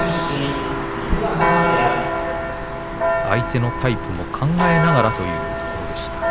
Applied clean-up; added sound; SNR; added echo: none; Church bell; 0 dB; none.